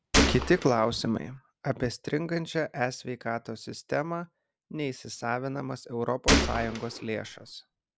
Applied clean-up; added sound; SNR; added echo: none; Gunshot, gunfire; -3 dB; none.